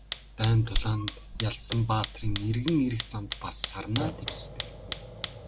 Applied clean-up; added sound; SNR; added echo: none; Fire; -2 dB; none.